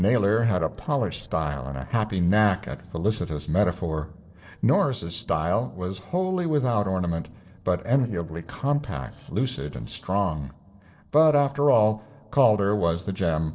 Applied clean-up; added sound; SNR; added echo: neural separator model SepFormer DNS4.